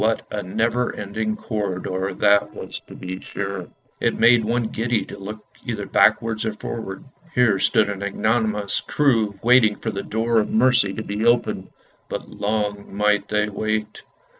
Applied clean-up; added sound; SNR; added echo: neural separator model SepFormer DNS4.